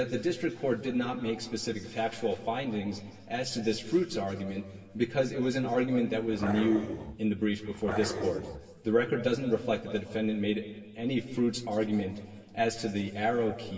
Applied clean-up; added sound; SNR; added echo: none; Growling; 7 dB; reverberation time 2.0 s.